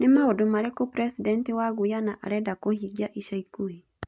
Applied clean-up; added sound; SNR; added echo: neural mask model RNNoise.